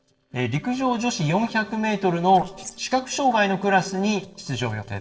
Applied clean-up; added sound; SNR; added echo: neural separator model SepFormer DNS4.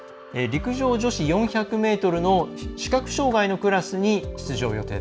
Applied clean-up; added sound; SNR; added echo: none; none; none; none.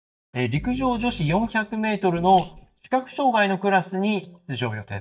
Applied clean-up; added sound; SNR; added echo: neural mask model DeepFilterNet 3.